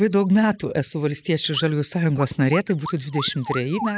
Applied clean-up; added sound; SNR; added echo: neural mask model Resemble Enhance denoiser.